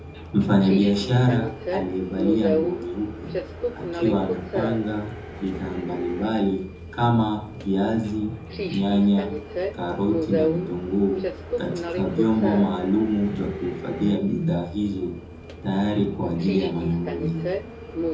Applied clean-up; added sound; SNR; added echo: none; Subway, metro, underground; 7 dB; reverberation time 0.5 s.